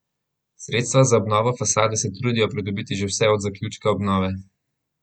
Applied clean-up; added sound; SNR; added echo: none; none; none; none.